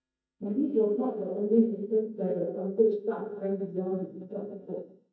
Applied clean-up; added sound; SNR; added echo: neural mask model DeepFilterNet 3.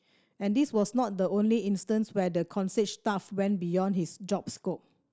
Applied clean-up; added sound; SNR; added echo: none; none; none; none.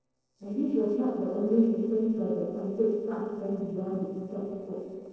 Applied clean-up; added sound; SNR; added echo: neural separator model SepFormer DNS4.